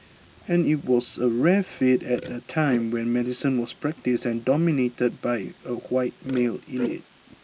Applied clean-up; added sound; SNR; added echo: neural mask model Resemble Enhance denoiser.